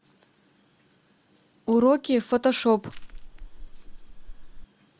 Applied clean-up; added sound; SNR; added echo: none; Crushing; 10 dB; none.